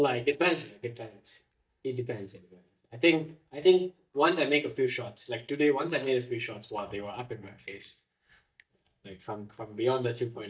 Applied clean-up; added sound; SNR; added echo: neural mask model DeepFilterNet 3.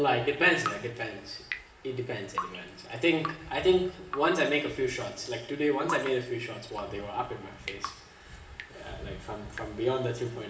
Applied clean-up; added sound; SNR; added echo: none; Drip; 13 dB; reverberation time 0.9 s.